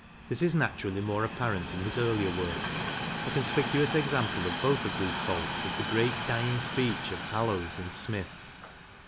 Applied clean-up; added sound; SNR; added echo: none; Train; 4 dB; none.